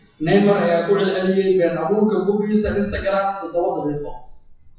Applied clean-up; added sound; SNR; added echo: classical method WPE with log-MMSE.